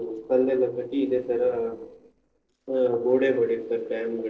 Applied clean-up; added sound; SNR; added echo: neural separator model SepFormer DNS4.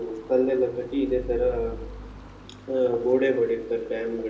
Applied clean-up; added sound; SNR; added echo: none; Stream; 15 dB; reverberation time 0.8 s.